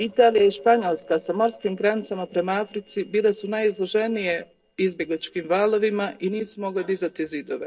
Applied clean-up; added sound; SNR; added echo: neural separator model SepFormer DNS4.